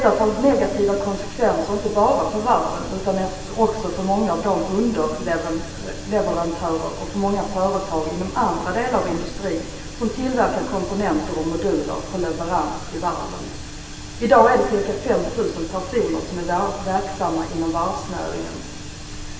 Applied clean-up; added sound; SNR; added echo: none; none; none; reverberation time 1.4 s.